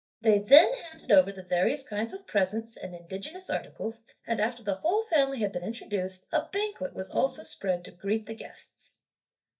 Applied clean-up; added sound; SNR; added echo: neural mask model DeepFilterNet 3.